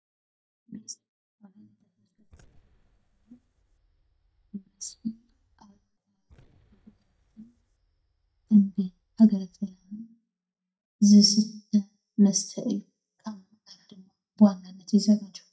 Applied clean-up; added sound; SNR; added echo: neural mask model DeepFilterNet 3.